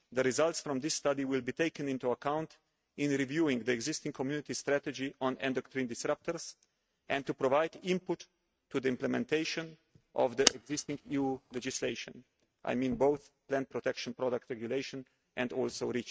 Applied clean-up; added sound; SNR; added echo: neural mask model RNNoise.